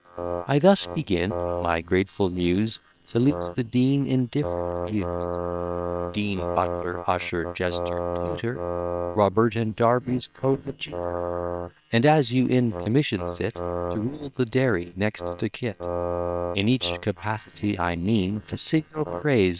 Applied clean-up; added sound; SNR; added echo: neural separator model SepFormer WHAM!.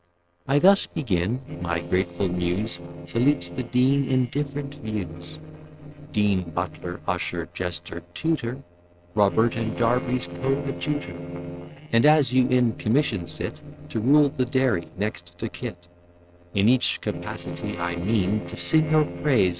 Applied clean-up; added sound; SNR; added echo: neural separator model SepFormer DNS4.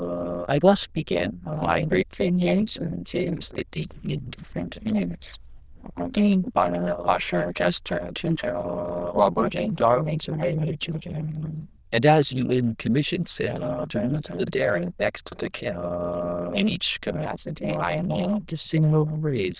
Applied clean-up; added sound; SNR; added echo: neural diffusion model UNIVERSE++.